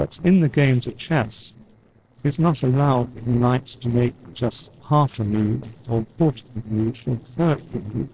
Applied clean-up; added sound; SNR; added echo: neural separator model SepFormer DNS4.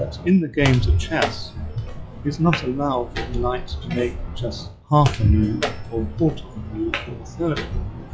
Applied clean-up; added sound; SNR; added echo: classical method log-MMSE.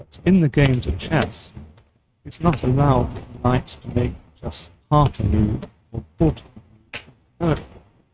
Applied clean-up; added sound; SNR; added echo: neural mask model RNNoise.